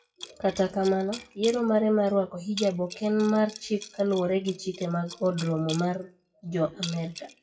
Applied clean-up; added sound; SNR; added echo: classical method WPE with log-MMSE.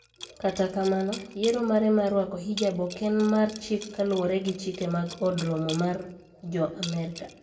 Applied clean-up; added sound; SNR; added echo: none; Liquid; 17 dB; reverberation time 0.6 s.